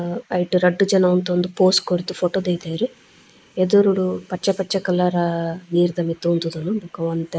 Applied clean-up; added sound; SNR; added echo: neural mask model Resemble Enhance denoiser.